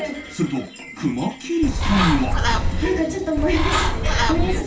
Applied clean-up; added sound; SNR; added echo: none; Bird; -3 dB; reverberation time 0.2 s.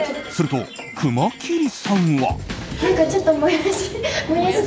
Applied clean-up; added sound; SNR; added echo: none; none; none; none.